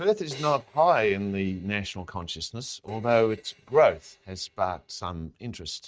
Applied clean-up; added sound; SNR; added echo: neural mask model RNNoise.